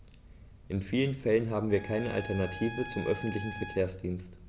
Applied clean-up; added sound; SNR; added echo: none; Trumpet; 14 dB; none.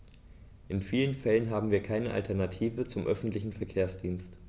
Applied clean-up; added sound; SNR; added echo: none; none; none; none.